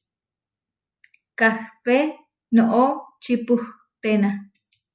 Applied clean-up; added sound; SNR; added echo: none; none; none; none.